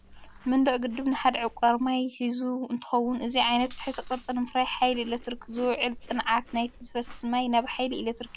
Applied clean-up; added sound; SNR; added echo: none; Chewing, mastication; 18 dB; none.